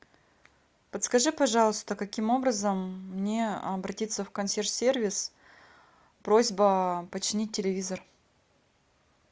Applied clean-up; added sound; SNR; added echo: none; none; none; none.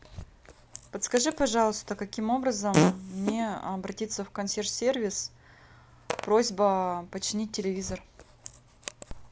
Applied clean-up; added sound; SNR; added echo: none; Fart; 6 dB; none.